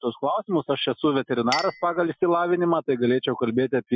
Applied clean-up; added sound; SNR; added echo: classical method Wiener filter.